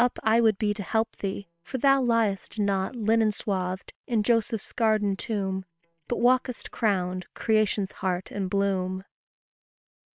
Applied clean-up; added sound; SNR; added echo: neural separator model SepFormer WHAM!.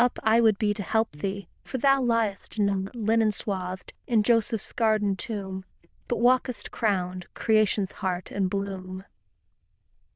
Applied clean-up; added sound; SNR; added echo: neural diffusion model UNIVERSE++.